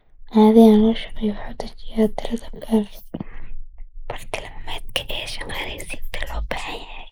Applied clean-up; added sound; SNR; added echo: neural mask model Resemble Enhance denoiser.